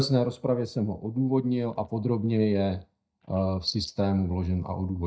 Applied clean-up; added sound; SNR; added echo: neural mask model DeepFilterNet 3.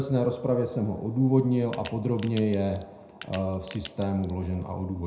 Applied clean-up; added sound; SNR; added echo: none; Crack; 15 dB; reverberation time 0.4 s.